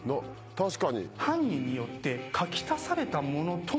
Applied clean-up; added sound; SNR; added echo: none; Piano; 16 dB; none.